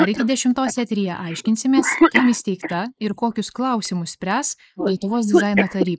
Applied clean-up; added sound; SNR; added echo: neural mask model Resemble Enhance denoiser.